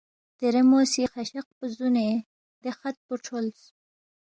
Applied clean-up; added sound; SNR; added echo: none; none; none; none.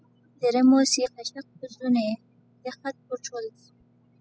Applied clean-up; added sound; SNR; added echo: classical method spectral subtraction.